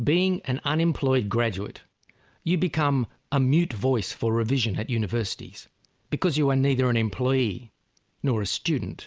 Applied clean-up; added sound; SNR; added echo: none; none; none; none.